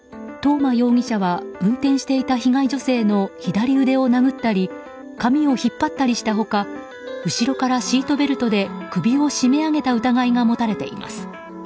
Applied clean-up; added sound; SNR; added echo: none; none; none; none.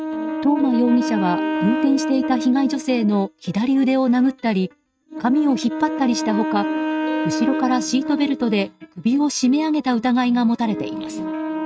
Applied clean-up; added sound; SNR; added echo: neural mask model RNNoise.